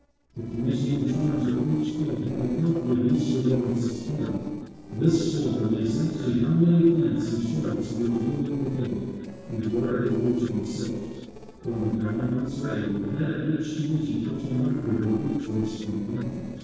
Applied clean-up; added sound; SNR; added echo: neural separator model SepFormer DNS4.